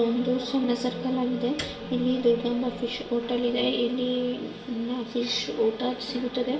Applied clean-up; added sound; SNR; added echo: none; Piano; 19 dB; reverberation time 0.4 s.